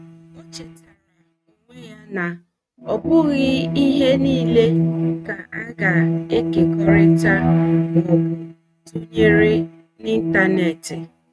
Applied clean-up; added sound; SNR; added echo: neural mask model RNNoise.